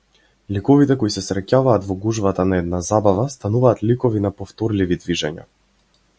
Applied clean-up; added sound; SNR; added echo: none; none; none; none.